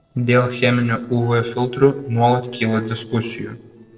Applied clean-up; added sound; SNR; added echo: neural separator model SepFormer DNS4.